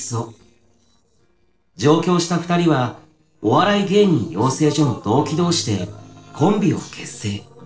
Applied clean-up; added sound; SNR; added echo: neural separator model SepFormer DNS4.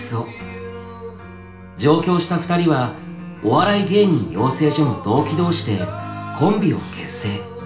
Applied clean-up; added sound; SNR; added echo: none; Guitar; 18 dB; reverberation time 0.4 s.